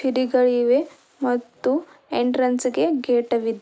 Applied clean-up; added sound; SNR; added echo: none; none; none; none.